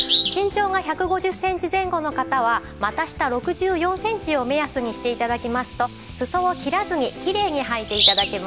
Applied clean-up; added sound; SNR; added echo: none; Bird vocalization, bird call, bird song; 6 dB; none.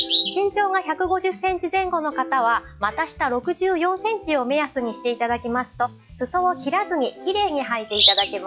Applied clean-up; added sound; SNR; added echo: classical method log-MMSE.